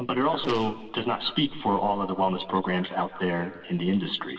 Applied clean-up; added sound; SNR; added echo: neural separator model SepFormer DNS4.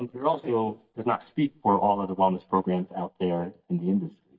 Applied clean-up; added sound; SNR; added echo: neural mask model DeepFilterNet 3.